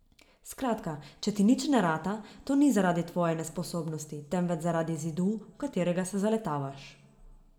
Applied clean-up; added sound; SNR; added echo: none; none; none; reverberation time 0.8 s.